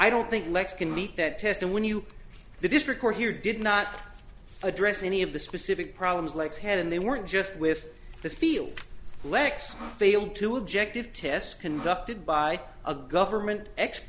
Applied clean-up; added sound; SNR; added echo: none; Sawing; 18 dB; none.